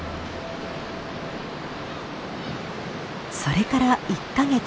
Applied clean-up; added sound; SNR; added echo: none; none; none; none.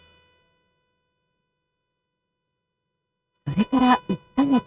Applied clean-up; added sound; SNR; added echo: neural mask model RNNoise.